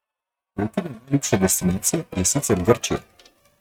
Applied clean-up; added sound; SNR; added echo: neural mask model RNNoise.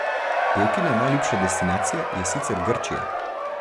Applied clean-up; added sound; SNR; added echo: none; Crowd / Cheering; -3 dB; none.